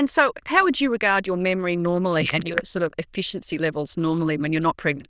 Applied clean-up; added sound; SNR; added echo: neural diffusion model UNIVERSE++.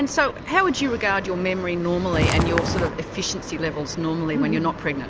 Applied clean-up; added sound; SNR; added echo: none; Walk, footsteps; -1 dB; none.